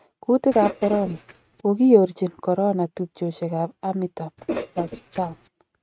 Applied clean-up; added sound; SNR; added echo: neural mask model RNNoise.